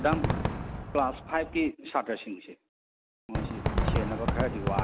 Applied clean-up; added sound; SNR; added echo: none; Fireworks; -1 dB; none.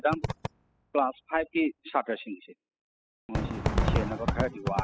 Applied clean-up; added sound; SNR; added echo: classical method spectral subtraction.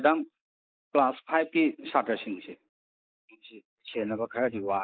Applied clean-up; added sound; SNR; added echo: neural mask model Resemble Enhance denoiser.